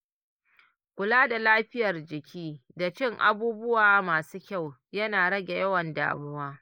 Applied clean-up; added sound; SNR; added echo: neural mask model Resemble Enhance denoiser.